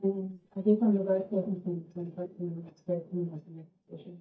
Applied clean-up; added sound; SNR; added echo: neural mask model DeepFilterNet 3.